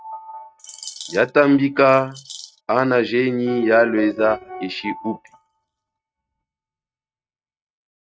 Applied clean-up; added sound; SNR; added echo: neural mask model RNNoise.